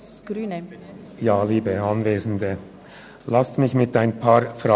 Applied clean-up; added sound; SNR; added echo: none; none; none; none.